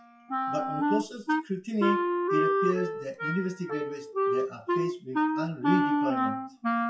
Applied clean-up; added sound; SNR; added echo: classical method WPE with log-MMSE.